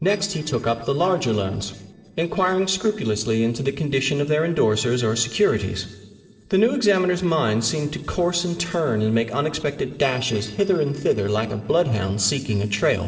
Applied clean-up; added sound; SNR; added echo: neural separator model SepFormer DNS4.